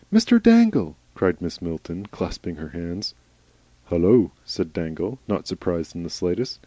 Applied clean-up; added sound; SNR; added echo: none; none; none; none.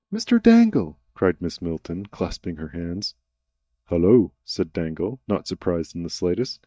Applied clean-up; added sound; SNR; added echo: neural mask model DeepFilterNet 3.